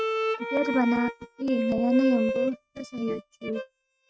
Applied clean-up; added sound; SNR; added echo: neural mask model RNNoise.